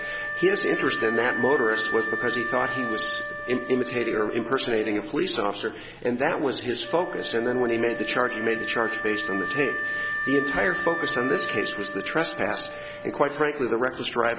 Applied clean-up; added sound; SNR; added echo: none; Wind instrument, woodwind instrument; 6 dB; none.